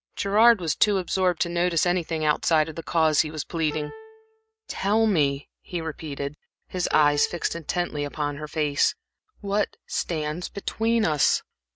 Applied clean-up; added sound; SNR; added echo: neural mask model RNNoise.